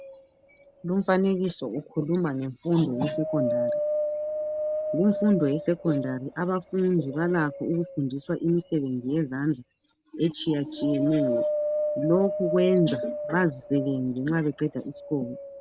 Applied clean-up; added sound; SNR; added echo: none; Wind; 6 dB; none.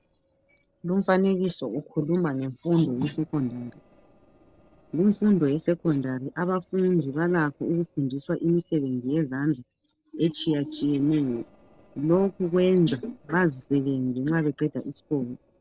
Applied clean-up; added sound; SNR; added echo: neural separator model SepFormer DNS4.